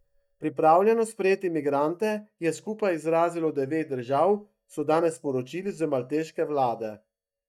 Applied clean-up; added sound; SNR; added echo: neural mask model DeepFilterNet 3.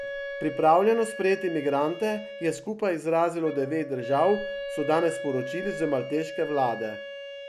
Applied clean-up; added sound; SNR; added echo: none; Wind instrument, woodwind instrument; 10 dB; none.